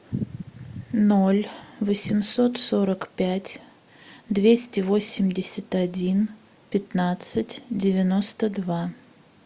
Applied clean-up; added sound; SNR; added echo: none; none; none; none.